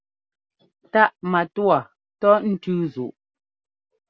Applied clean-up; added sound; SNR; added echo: none; none; none; none.